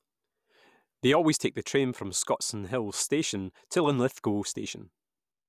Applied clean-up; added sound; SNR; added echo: none; none; none; none.